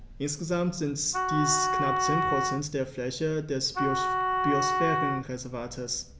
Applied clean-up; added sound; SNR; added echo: none; Wind instrument, woodwind instrument; -1 dB; none.